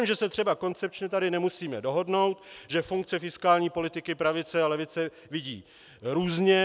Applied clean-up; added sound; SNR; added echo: none; none; none; none.